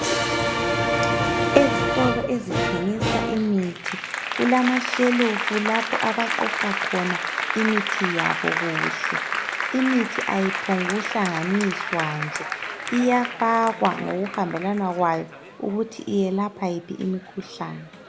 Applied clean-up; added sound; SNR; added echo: none; Applause; 2 dB; none.